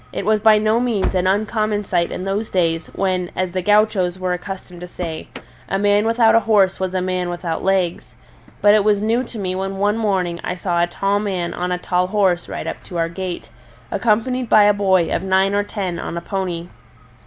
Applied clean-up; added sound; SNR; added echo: none; Engine starting; 19 dB; none.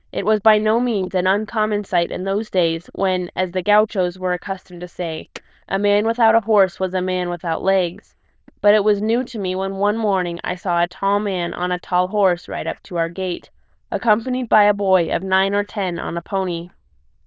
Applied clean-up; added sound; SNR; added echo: neural diffusion model UNIVERSE++.